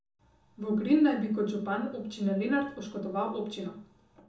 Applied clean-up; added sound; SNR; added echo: none; none; none; reverberation time 0.8 s.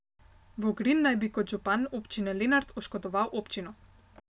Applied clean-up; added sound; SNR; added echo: none; none; none; none.